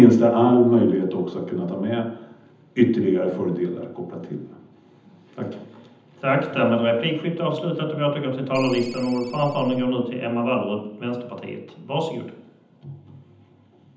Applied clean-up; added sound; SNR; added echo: none; Ringtone; 18 dB; reverberation time 0.8 s.